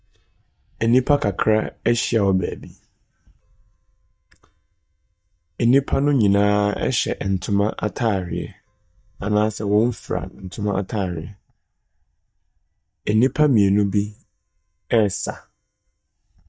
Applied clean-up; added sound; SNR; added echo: neural mask model DeepFilterNet 3.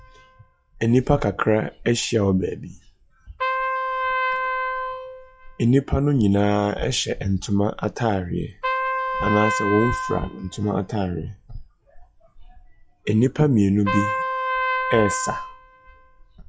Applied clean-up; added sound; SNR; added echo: classical method log-MMSE.